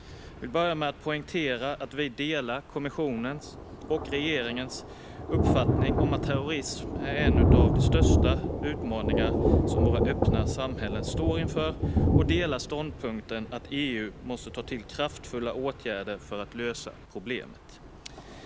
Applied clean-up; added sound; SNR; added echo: none; Thunder; -4 dB; none.